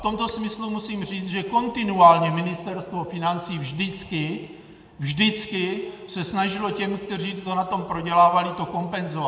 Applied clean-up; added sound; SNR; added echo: none; none; none; reverberation time 1.4 s.